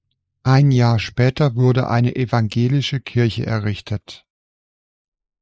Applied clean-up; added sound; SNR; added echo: neural mask model Resemble Enhance denoiser.